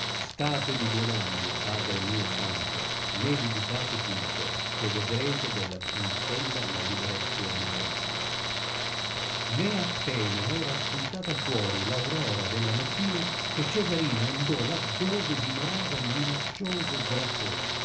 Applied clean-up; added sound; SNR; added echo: none; Tools; -2 dB; reverberation time 0.3 s.